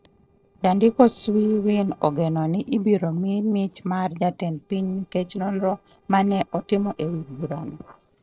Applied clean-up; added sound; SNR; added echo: neural separator model SepFormer DNS4.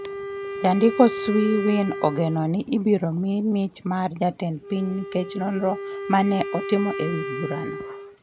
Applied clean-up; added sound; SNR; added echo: none; Wind instrument, woodwind instrument; 9 dB; none.